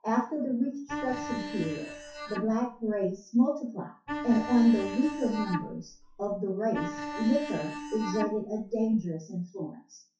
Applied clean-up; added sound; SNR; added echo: classical method WPE with log-MMSE.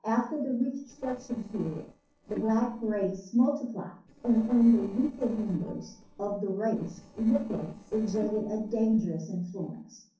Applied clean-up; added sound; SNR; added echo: neural separator model SepFormer DNS4.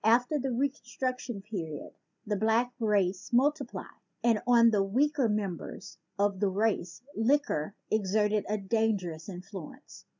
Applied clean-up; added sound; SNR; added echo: none; none; none; none.